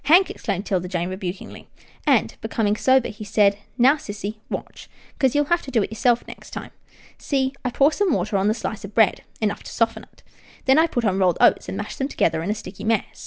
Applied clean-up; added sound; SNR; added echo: none; none; none; none.